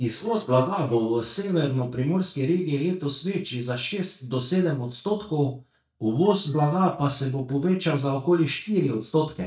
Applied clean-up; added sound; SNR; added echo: neural mask model DeepFilterNet 3.